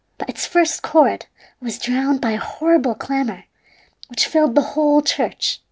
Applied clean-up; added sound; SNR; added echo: none; none; none; none.